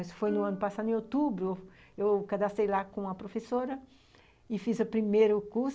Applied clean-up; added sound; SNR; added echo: none; Plucked string instrument; 17 dB; none.